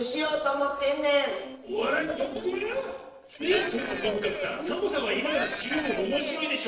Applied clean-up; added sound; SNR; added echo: neural separator model SepFormer DNS4.